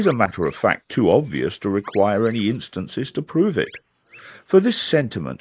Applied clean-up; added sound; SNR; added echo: neural mask model Resemble Enhance denoiser.